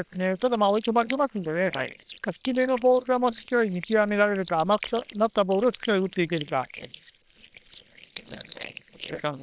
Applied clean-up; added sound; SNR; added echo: neural separator model SepFormer WHAM!.